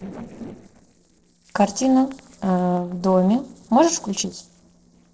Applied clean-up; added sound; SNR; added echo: neural separator model SepFormer DNS4.